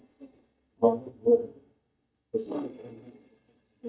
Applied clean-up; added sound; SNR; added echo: neural mask model DeepFilterNet 3.